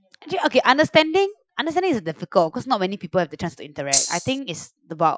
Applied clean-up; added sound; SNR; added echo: classical method Wiener filter.